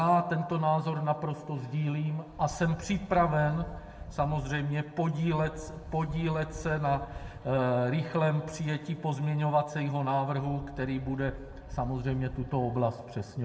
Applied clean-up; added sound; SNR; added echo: none; Wind; 14 dB; reverberation time 1.2 s.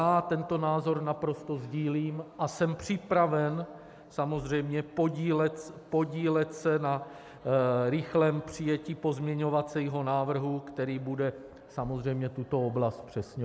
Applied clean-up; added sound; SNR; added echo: none; none; none; none.